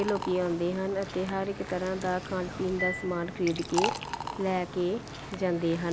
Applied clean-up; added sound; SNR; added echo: none; Liquid; 7 dB; none.